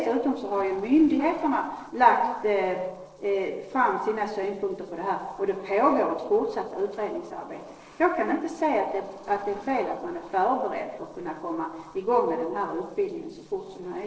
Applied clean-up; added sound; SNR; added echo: neural separator model SepFormer DNS4.